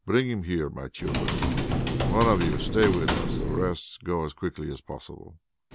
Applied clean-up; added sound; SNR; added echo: none; Computer keyboard; 1 dB; none.